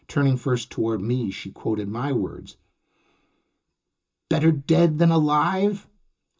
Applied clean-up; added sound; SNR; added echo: none; none; none; reverberation time 0.2 s.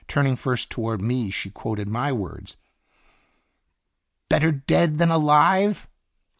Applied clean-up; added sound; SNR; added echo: none; none; none; none.